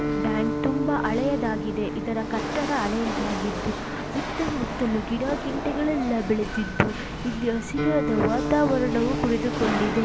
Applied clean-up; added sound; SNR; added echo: none; Guitar + Rattle / Chatter / Hiss / Engine / Mechanisms; 2 dB; none.